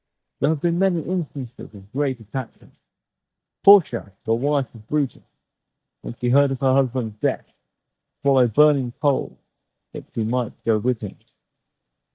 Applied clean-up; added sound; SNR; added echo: neural mask model DeepFilterNet 3.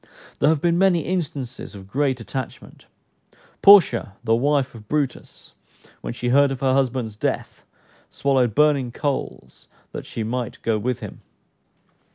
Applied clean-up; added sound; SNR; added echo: none; none; none; none.